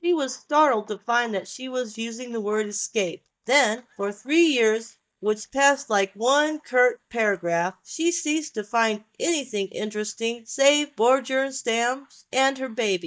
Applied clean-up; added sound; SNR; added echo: neural mask model DeepFilterNet 3.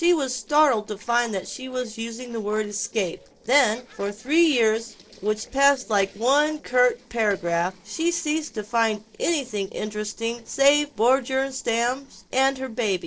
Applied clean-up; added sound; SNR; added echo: neural separator model SepFormer DNS4.